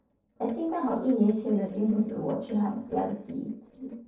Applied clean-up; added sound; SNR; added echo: neural separator model SepFormer DNS4.